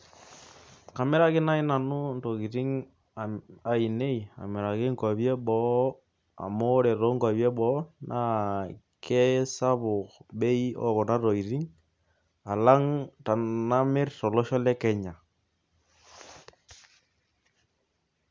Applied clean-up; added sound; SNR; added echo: none; none; none; none.